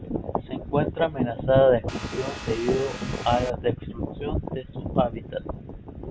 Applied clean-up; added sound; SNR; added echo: none; Vehicle; 12 dB; none.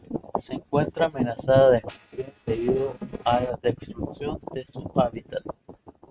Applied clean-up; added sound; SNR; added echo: neural mask model RNNoise.